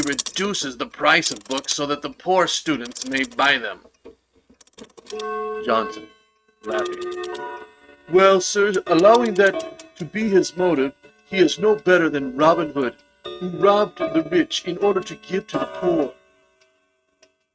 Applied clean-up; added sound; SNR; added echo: neural mask model RNNoise.